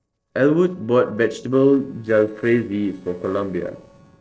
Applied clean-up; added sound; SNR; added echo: neural separator model SepFormer DNS4.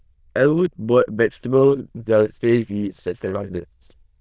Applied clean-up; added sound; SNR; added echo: neural diffusion model UNIVERSE++.